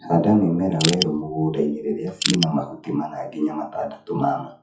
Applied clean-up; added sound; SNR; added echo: classical method WPE with log-MMSE.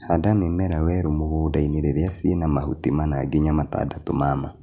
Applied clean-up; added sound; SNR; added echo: none; none; none; none.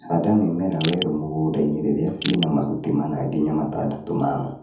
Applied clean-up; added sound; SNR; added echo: none; Crushing; 6 dB; reverberation time 0.6 s.